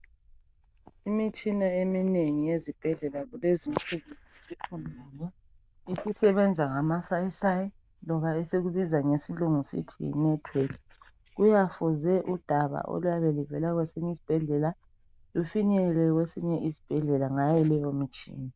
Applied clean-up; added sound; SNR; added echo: neural diffusion model UNIVERSE++.